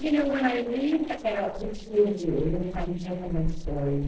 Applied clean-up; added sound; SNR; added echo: neural separator model SepFormer DNS4.